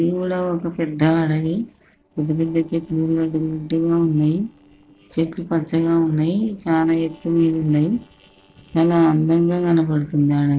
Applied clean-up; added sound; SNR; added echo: neural separator model SepFormer DNS4.